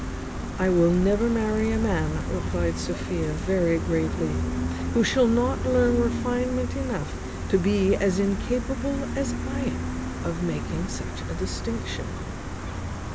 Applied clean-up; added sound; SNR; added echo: none; Gull, seagull; 3 dB; none.